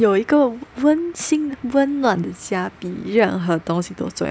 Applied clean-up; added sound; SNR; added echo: none; none; none; none.